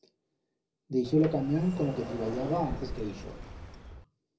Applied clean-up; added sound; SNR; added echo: none; Sliding door; 10 dB; reverberation time 0.4 s.